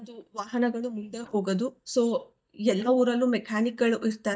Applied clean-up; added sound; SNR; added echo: neural mask model DeepFilterNet 3.